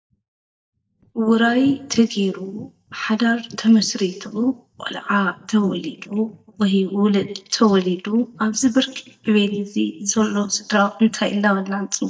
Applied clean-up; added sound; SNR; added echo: neural mask model DeepFilterNet 3.